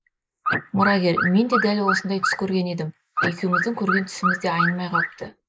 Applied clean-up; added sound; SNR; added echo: neural mask model Resemble Enhance denoiser.